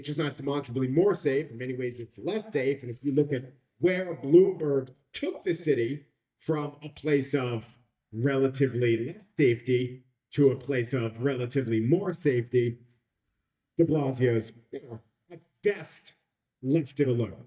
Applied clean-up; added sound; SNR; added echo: neural mask model DeepFilterNet 3.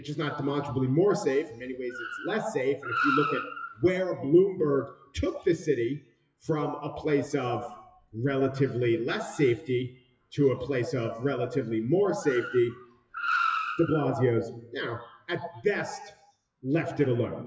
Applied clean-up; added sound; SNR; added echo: classical method WPE with log-MMSE.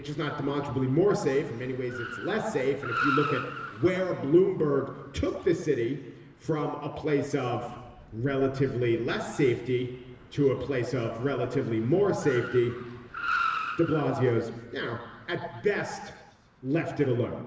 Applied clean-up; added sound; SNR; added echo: none; Car; 11 dB; reverberation time 1.3 s.